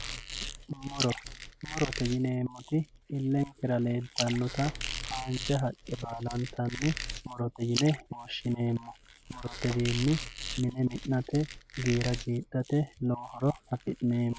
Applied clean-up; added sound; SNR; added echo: none; Squeak + Splash, splatter; 9 dB; none.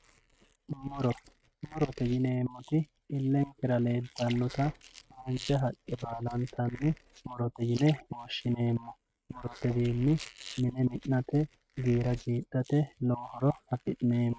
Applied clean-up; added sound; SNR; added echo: neural mask model RNNoise.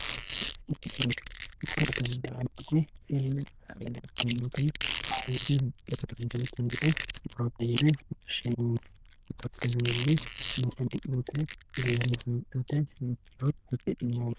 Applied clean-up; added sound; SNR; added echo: neural diffusion model UNIVERSE++.